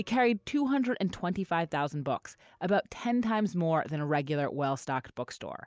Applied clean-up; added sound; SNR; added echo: none; none; none; none.